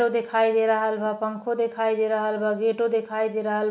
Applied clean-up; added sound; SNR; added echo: none; none; none; none.